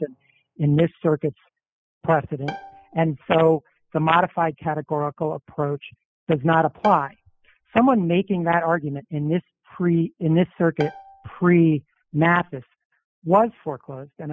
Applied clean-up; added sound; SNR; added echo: classical method spectral subtraction.